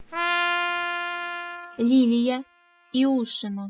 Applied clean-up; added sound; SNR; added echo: classical method spectral subtraction.